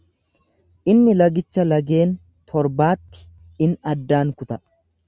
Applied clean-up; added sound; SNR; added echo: none; none; none; none.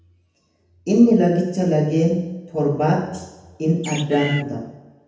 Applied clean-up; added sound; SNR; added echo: none; Bird; 10 dB; reverberation time 0.9 s.